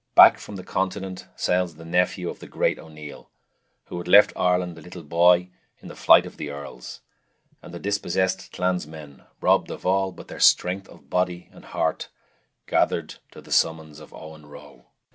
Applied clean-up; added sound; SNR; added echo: none; none; none; none.